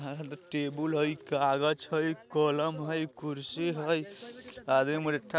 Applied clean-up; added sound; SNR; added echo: none; none; none; none.